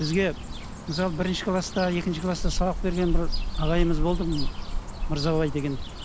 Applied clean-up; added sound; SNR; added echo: none; Cricket / Bird; 1 dB; none.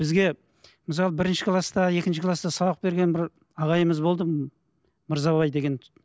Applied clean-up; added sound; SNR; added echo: none; none; none; none.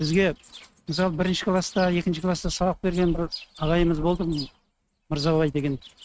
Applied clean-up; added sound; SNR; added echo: neural mask model RNNoise.